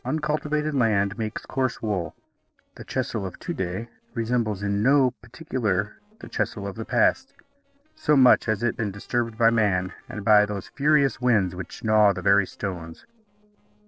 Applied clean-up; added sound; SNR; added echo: neural separator model SepFormer DNS4.